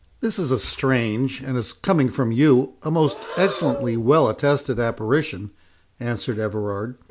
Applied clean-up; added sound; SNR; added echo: none; Breathing; 13 dB; none.